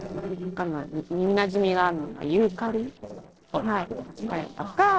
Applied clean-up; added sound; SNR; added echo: neural separator model SepFormer DNS4.